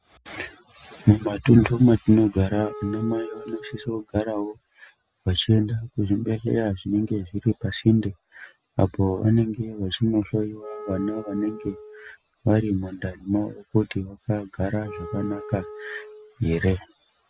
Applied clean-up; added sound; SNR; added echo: none; Wind instrument, woodwind instrument; 16 dB; none.